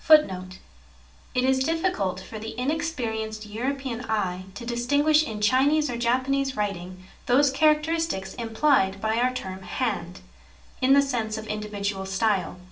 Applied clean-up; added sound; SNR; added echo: none; none; none; reverberation time 0.3 s.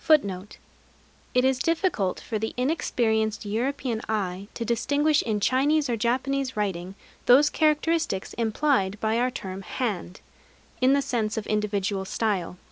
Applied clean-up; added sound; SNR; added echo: none; none; none; none.